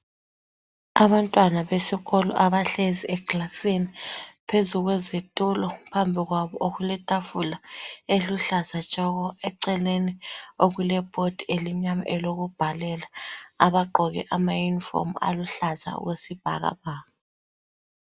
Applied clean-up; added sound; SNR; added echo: none; none; none; none.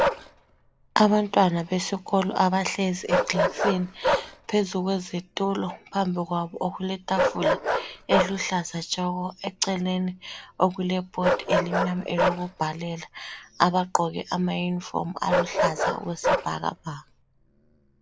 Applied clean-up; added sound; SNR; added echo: none; Bark; 3 dB; none.